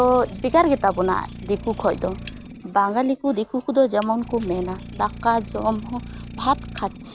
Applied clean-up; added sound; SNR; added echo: none; Idling; 14 dB; none.